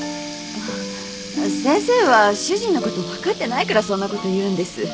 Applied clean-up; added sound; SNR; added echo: none; Water tap, faucet; 15 dB; none.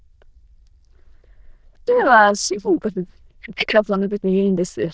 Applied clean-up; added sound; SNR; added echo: neural diffusion model UNIVERSE++.